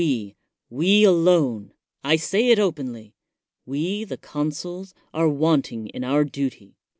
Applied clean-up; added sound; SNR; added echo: none; none; none; none.